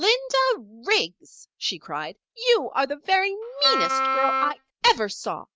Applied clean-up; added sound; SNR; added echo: neural mask model RNNoise.